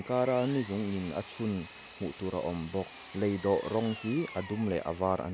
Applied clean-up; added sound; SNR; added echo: none; Power tool; 13 dB; none.